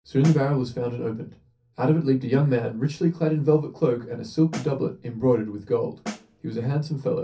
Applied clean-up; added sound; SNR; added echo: none; Snare drum; 16 dB; reverberation time 0.3 s.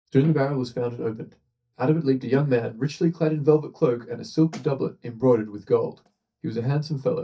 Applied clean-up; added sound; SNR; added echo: neural mask model DeepFilterNet 3.